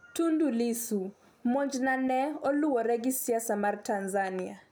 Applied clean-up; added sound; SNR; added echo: none; none; none; none.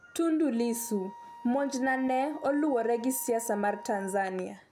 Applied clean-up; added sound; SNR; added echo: none; Wind instrument, woodwind instrument; 19 dB; none.